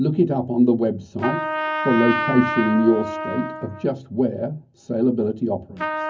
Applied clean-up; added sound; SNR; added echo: none; Trumpet; 7 dB; reverberation time 0.3 s.